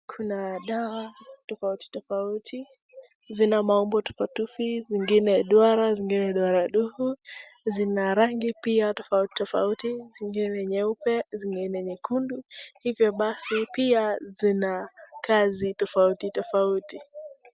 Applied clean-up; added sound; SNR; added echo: none; none; none; none.